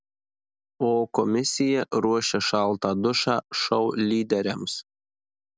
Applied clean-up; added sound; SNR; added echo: none; none; none; none.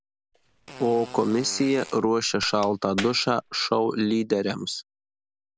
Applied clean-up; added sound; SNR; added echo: none; Fart + Crack; 15 dB; none.